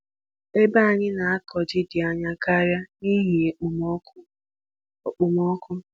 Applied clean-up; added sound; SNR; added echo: none; none; none; none.